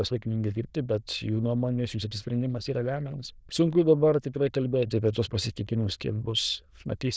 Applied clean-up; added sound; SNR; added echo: neural diffusion model UNIVERSE++.